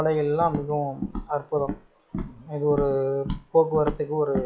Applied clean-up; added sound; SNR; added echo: classical method log-MMSE.